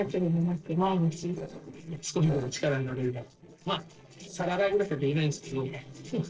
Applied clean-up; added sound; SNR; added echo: neural separator model SepFormer DNS4.